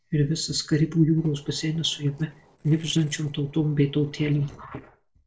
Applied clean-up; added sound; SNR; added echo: neural separator model SepFormer DNS4.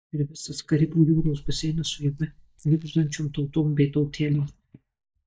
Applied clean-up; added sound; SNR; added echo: neural mask model DeepFilterNet 3.